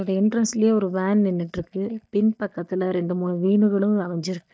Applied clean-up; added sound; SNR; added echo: neural mask model DeepFilterNet 3.